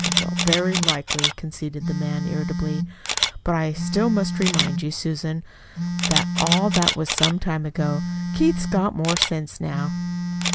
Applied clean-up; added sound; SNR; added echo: none; Camera + Telephone; 0 dB; none.